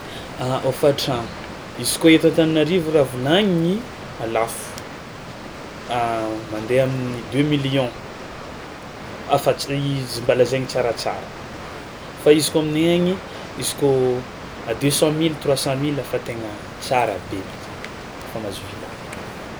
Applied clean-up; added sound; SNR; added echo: none; Water; 12 dB; none.